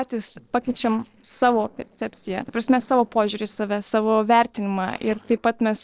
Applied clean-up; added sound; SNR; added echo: neural separator model SepFormer DNS4.